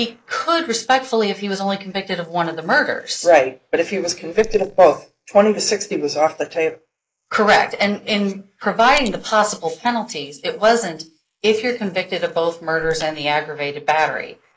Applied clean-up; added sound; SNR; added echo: neural mask model Resemble Enhance denoiser.